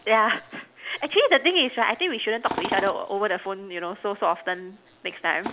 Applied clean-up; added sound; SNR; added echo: none; Tools; 14 dB; none.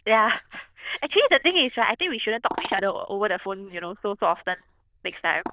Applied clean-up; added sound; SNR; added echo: neural diffusion model UNIVERSE++.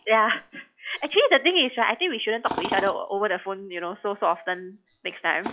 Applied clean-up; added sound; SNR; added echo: classical method log-MMSE.